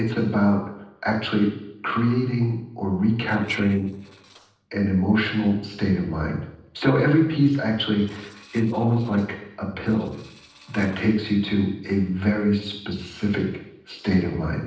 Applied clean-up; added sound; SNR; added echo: neural separator model SepFormer DNS4.